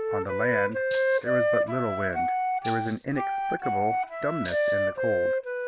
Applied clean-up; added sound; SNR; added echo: none; Wind instrument, woodwind instrument + Rattle (instrument); -5 dB; none.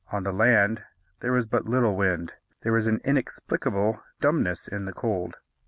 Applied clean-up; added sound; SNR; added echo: none; none; none; none.